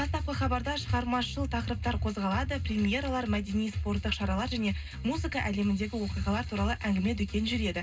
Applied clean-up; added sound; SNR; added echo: none; none; none; reverberation time 0.2 s.